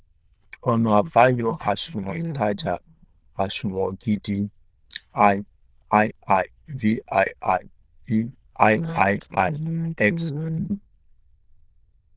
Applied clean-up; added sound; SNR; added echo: neural diffusion model UNIVERSE++.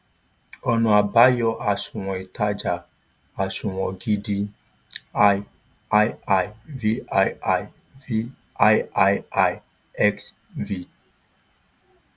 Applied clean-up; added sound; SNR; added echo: none; none; none; none.